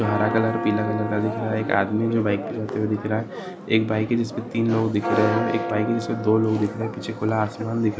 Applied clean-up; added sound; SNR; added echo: none; Church bell; 7 dB; none.